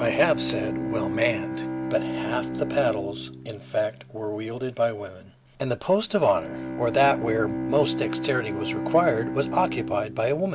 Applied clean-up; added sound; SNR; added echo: none; Bowed string instrument; 5 dB; none.